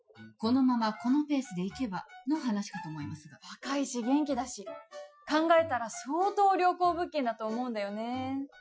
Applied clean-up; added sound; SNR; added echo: classical method Wiener filter.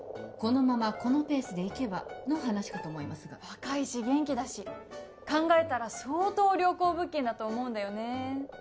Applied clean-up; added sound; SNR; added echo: none; Frog; 18 dB; none.